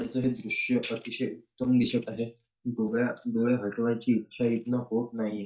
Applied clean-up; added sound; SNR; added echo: neural mask model DeepFilterNet 3.